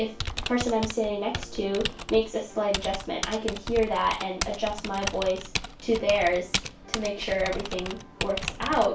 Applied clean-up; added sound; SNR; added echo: none; Typing; 7 dB; reverberation time 0.3 s.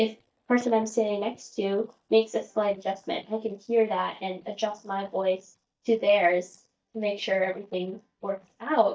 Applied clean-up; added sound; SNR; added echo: neural mask model DeepFilterNet 3.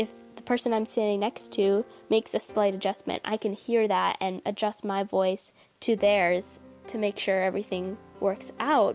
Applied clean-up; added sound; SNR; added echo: none; none; none; none.